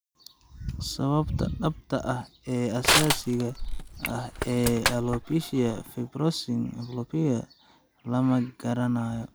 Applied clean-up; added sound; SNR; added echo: none; Crushing; 1 dB; none.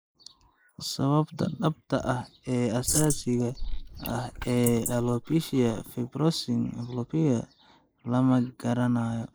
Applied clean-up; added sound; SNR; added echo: neural mask model Resemble Enhance denoiser.